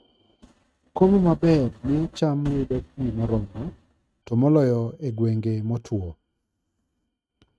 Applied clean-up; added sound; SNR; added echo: neural mask model RNNoise.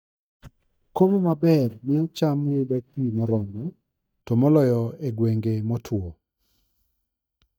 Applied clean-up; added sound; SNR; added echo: neural mask model DeepFilterNet 3.